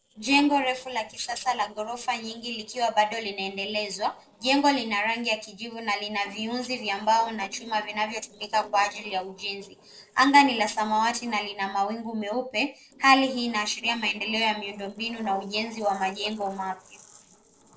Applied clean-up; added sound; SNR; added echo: neural separator model SepFormer DNS4.